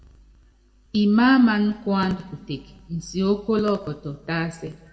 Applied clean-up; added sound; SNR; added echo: none; none; none; reverberation time 1.2 s.